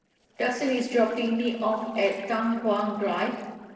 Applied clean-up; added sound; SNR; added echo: neural separator model SepFormer DNS4.